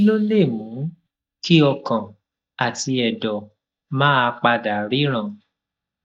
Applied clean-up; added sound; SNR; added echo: neural mask model DeepFilterNet 3.